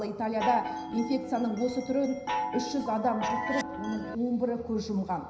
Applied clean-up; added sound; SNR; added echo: none; Chime; 4 dB; reverberation time 0.9 s.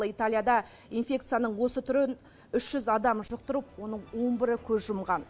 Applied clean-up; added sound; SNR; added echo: none; none; none; none.